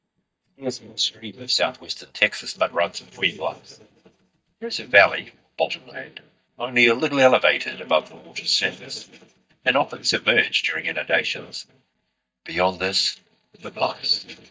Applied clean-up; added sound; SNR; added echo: neural mask model DeepFilterNet 3.